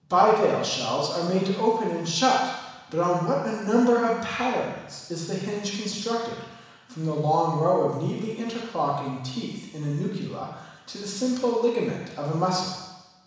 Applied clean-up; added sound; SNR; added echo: none; none; none; reverberation time 1.1 s.